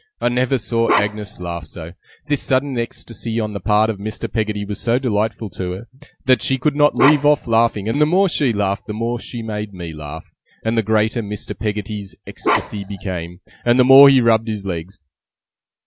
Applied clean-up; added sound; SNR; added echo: none; Bark; 3 dB; none.